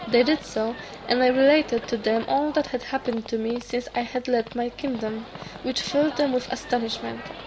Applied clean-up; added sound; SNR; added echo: none; Livestock, farm animals, working animals; 15 dB; none.